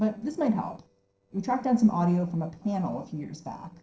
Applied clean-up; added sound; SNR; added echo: neural separator model SepFormer DNS4.